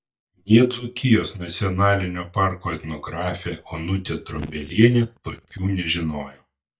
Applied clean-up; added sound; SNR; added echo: neural mask model DeepFilterNet 3.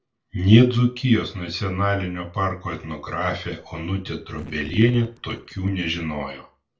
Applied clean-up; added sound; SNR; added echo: neural separator model SepFormer DNS4.